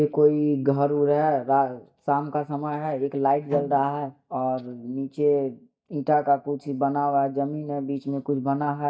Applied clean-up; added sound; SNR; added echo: neural mask model DeepFilterNet 3.